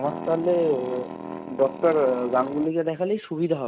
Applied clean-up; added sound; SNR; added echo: neural mask model RNNoise.